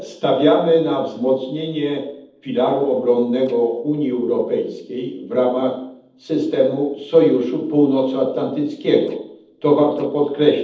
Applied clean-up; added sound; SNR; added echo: neural separator model SepFormer DNS4.